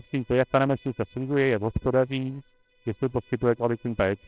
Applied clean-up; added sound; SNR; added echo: neural separator model SepFormer WHAMR!.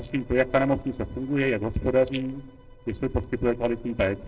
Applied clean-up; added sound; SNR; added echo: neural separator model SepFormer DNS4.